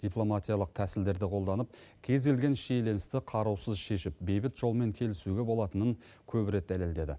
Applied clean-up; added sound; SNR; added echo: none; none; none; none.